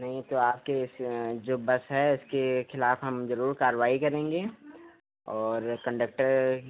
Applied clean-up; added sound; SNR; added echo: none; none; none; none.